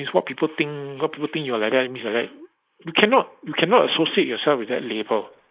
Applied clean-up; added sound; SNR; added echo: neural mask model Resemble Enhance denoiser.